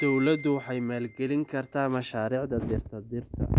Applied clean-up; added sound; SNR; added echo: none; Wind chime; 17 dB; none.